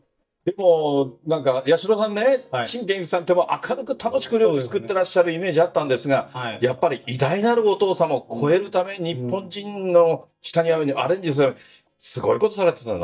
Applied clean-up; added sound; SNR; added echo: neural mask model DeepFilterNet 3.